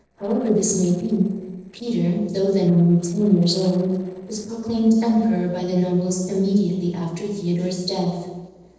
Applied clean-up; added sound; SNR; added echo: neural separator model SepFormer DNS4.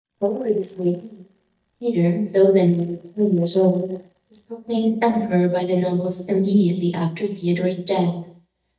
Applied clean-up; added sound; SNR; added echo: neural mask model DeepFilterNet 3.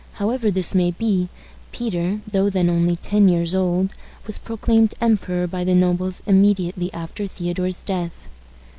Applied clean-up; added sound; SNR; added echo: none; none; none; none.